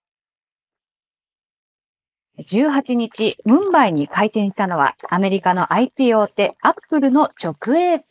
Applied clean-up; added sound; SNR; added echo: neural mask model Resemble Enhance denoiser.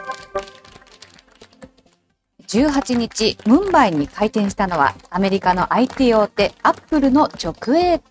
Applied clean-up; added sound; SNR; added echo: neural mask model RNNoise.